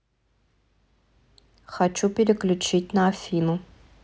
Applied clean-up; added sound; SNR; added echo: none; none; none; none.